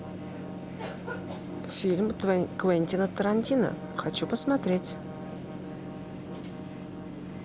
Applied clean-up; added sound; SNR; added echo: none; Brass instrument; 19 dB; none.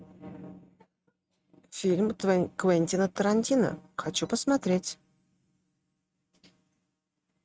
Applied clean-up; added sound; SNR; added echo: neural mask model RNNoise.